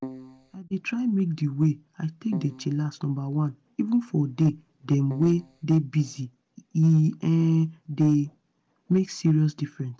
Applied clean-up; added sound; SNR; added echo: none; Keyboard (musical); 14 dB; none.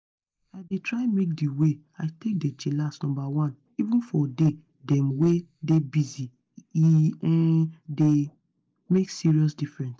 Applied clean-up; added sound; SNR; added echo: neural mask model Resemble Enhance denoiser.